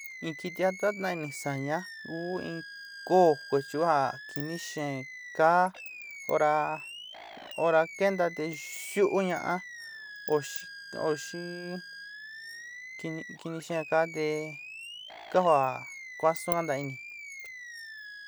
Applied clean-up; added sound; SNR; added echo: none; Animal; 14 dB; none.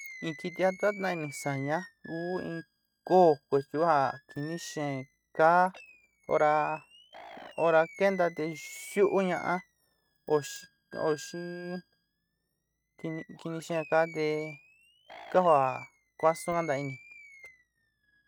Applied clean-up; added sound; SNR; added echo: neural mask model RNNoise.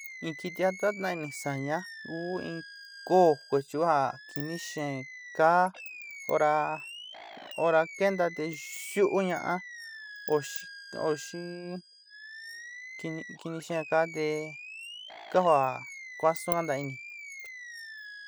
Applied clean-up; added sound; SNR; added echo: classical method spectral subtraction.